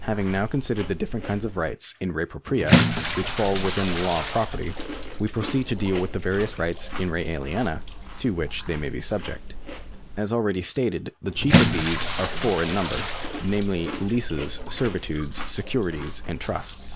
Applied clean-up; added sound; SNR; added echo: none; Chewing, mastication + Bathtub (filling or washing) / Splash, splatter; 1 dB; none.